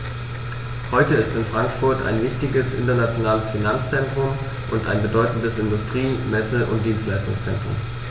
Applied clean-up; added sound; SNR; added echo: none; none; none; none.